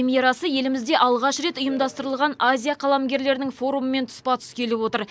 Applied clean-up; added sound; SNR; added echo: none; none; none; none.